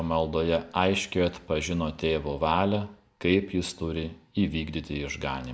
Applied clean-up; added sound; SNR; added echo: none; none; none; none.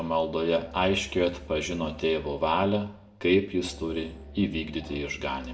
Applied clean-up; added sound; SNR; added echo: none; Musical instrument; 18 dB; reverberation time 0.4 s.